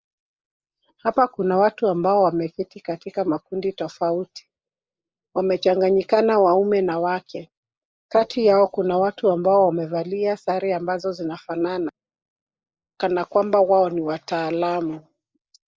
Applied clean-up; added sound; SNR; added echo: neural mask model Resemble Enhance denoiser.